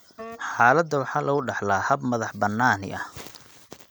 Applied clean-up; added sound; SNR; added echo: none; Wind instrument, woodwind instrument; 19 dB; none.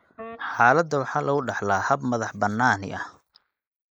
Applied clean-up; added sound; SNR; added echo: neural mask model Resemble Enhance denoiser.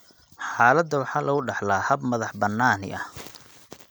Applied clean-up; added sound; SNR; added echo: none; none; none; none.